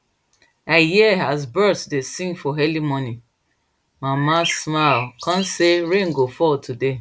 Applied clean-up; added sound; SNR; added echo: none; Bird; 10 dB; none.